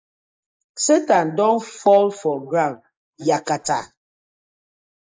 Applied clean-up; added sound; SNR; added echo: neural mask model Resemble Enhance denoiser.